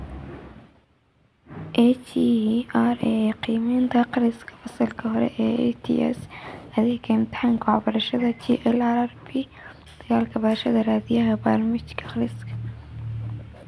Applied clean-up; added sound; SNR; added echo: none; none; none; none.